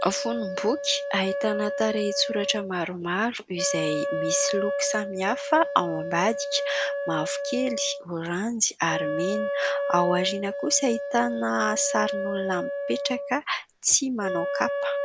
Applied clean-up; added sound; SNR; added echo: none; Wind instrument, woodwind instrument; 3 dB; none.